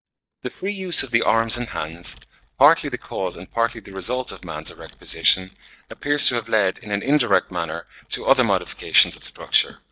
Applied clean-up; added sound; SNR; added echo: neural mask model DeepFilterNet 3.